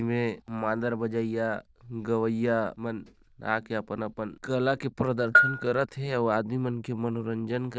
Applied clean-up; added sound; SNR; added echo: neural diffusion model UNIVERSE++.